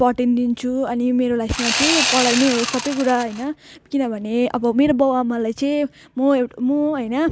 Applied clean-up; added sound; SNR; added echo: none; Sawing; 3 dB; none.